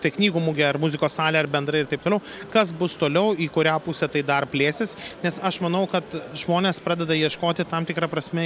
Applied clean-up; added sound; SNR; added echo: none; none; none; none.